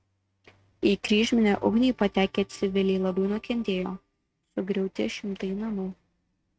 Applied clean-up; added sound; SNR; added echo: neural mask model RNNoise.